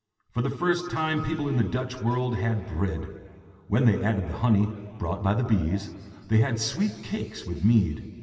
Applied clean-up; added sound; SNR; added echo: none; none; none; reverberation time 2.2 s.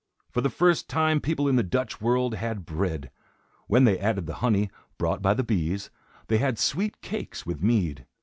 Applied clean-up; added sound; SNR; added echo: none; none; none; none.